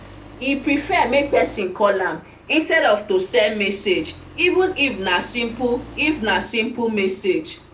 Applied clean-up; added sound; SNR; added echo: none; Accelerating, revving, vroom; 20 dB; reverberation time 0.3 s.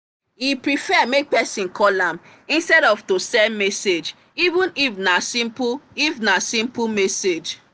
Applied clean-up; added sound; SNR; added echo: none; none; none; none.